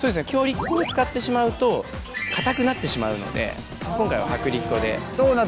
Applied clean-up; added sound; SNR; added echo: none; none; none; none.